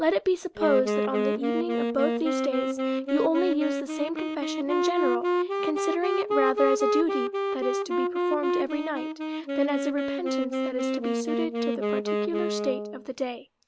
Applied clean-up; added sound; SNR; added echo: none; Wind instrument, woodwind instrument; -1 dB; none.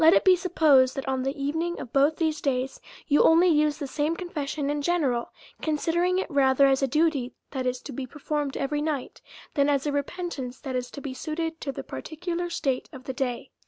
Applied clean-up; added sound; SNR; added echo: none; none; none; none.